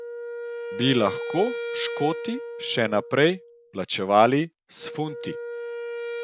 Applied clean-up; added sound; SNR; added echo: none; Wind instrument, woodwind instrument; 9 dB; none.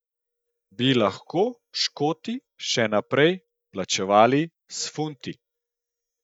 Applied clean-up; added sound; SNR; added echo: neural mask model DeepFilterNet 3.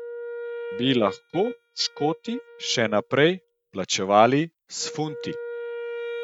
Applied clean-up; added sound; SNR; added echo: neural mask model RNNoise.